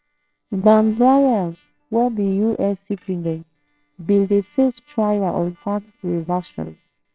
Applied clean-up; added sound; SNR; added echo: neural separator model SepFormer WHAMR!.